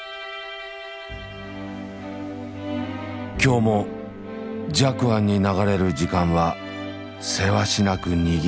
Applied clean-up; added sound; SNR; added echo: none; Wind instrument, woodwind instrument; 20 dB; none.